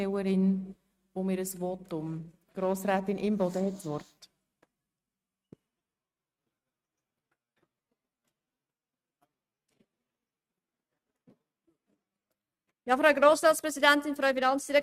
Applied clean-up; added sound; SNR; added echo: neural mask model RNNoise.